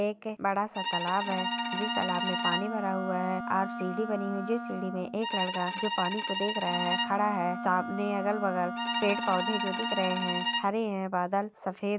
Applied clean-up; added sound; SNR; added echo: none; Bowed string instrument + Wind instrument, woodwind instrument; 3 dB; none.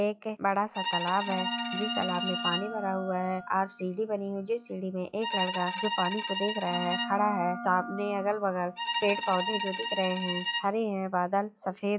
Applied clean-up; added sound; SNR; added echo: classical method log-MMSE.